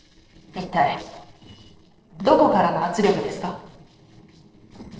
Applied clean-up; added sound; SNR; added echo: neural separator model SepFormer DNS4.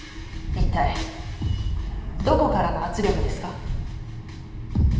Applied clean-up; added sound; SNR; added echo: none; Wind; 3 dB; reverberation time 1.1 s.